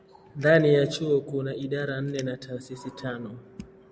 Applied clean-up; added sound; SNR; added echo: none; none; none; none.